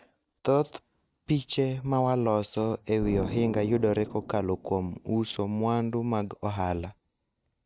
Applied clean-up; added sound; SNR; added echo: neural mask model DeepFilterNet 3.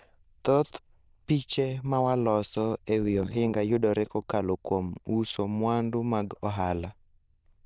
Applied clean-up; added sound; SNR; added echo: neural diffusion model UNIVERSE++.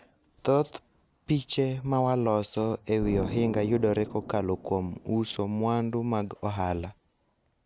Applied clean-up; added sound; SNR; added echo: none; Explosion; 15 dB; none.